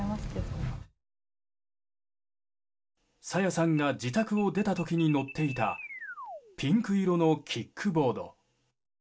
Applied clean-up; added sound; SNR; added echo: none; Alarm; 14 dB; reverberation time 0.2 s.